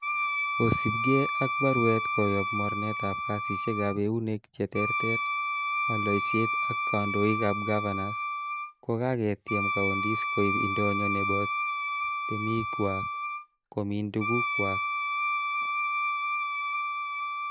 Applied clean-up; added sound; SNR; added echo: none; Wind instrument, woodwind instrument; -1 dB; none.